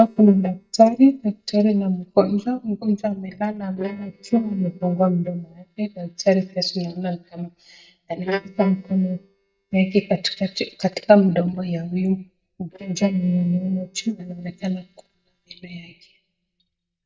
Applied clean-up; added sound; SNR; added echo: neural mask model DeepFilterNet 3.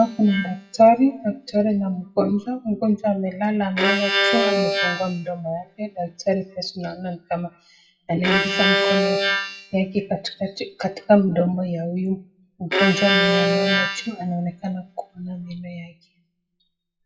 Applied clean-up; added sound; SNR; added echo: classical method WPE with log-MMSE.